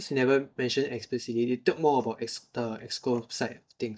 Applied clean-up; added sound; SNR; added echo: neural mask model DeepFilterNet 3.